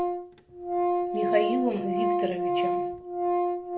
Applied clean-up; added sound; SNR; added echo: none; Organ; -5 dB; none.